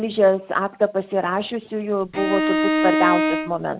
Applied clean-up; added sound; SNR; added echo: none; Bowed string instrument; -1 dB; none.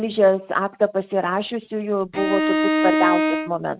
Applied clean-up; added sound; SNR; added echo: neural mask model RNNoise.